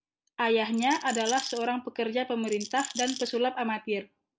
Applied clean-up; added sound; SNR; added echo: none; Rattle; 10 dB; none.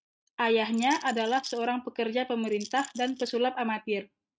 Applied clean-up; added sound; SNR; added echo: neural mask model RNNoise.